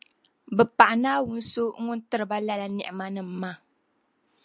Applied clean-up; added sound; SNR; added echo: none; none; none; none.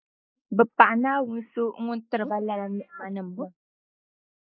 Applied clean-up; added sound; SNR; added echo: neural mask model Resemble Enhance denoiser.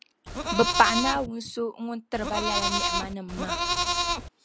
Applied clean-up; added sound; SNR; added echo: none; Livestock, farm animals, working animals; -2 dB; none.